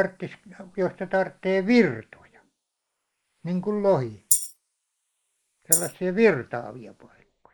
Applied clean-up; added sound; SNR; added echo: neural mask model Resemble Enhance denoiser.